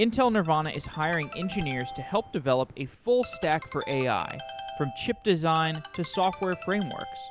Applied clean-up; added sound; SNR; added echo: none; Ringtone; 13 dB; none.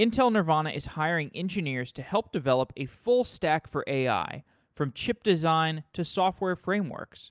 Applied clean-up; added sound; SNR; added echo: none; none; none; none.